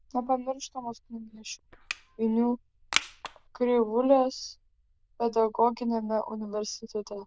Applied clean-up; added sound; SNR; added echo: neural diffusion model UNIVERSE++.